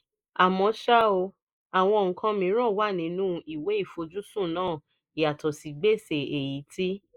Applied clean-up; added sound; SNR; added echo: neural mask model Resemble Enhance denoiser.